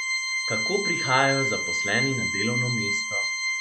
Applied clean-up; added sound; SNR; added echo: none; Organ; -1 dB; none.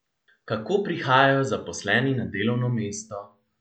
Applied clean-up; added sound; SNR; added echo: none; none; none; none.